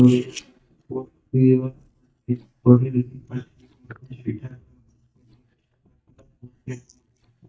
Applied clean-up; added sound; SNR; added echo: neural mask model DeepFilterNet 3.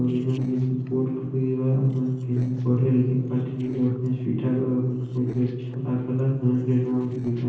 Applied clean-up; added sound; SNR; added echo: neural separator model SepFormer DNS4.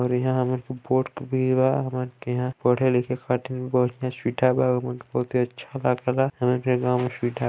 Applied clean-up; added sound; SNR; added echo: none; none; none; none.